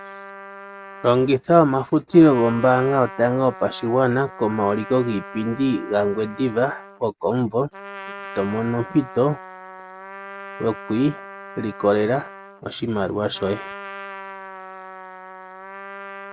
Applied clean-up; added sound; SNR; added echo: none; Trumpet; 16 dB; none.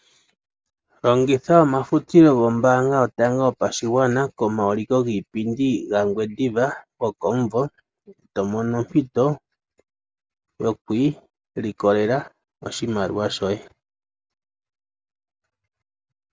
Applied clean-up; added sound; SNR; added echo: none; none; none; none.